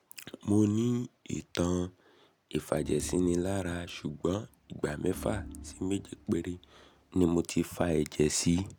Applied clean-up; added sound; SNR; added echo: none; Organ; 15 dB; none.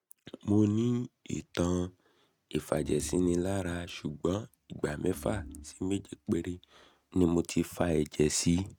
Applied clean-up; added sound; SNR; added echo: neural mask model RNNoise.